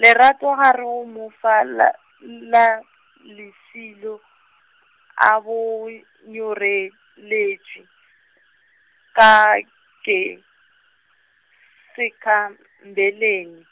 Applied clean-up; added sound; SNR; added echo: none; none; none; none.